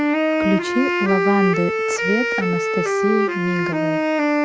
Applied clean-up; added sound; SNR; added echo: none; Wind instrument, woodwind instrument; -3 dB; none.